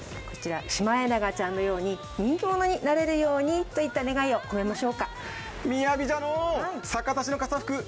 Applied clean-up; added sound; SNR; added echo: none; none; none; none.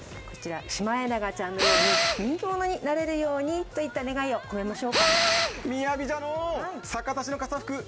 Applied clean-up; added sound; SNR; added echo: none; Tools; -3 dB; none.